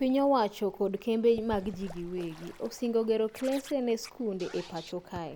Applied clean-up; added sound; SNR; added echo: none; Scratching (performance technique) + Bird / Fowl; 19 dB; none.